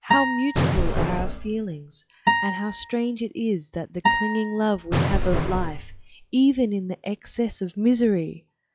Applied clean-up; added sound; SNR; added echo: classical method log-MMSE.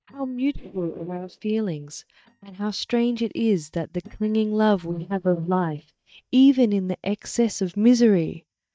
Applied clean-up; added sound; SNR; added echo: neural mask model DeepFilterNet 3.